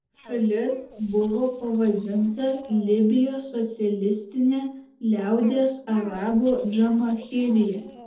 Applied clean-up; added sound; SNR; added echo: neural separator model SepFormer DNS4.